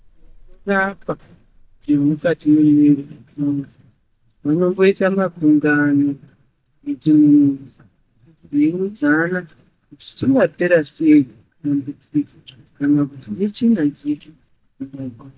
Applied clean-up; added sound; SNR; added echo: neural mask model DeepFilterNet 3.